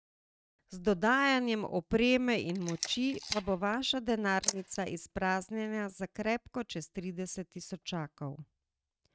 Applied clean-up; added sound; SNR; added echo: neural mask model RNNoise.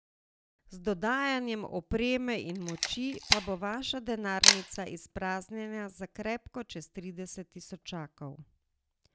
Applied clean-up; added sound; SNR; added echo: none; Camera; -4 dB; none.